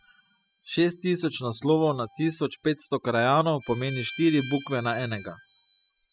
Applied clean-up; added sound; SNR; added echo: classical method spectral subtraction.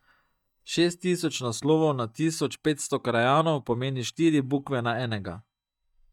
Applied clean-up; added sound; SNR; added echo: neural mask model DeepFilterNet 3.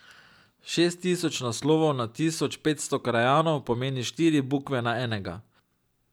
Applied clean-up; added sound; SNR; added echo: none; none; none; none.